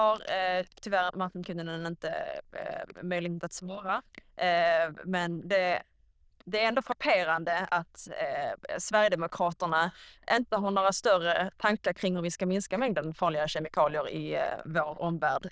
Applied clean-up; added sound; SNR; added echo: neural diffusion model UNIVERSE++.